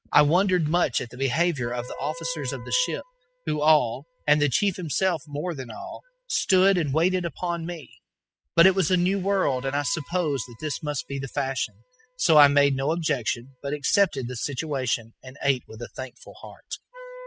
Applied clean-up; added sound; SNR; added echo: classical method spectral subtraction.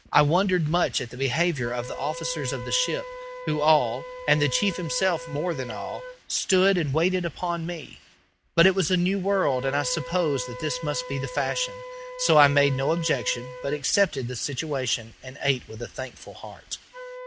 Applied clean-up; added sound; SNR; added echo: none; Wind instrument, woodwind instrument; 14 dB; none.